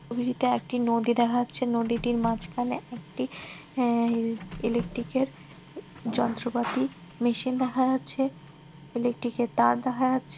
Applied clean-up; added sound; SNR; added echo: none; Printer; 17 dB; none.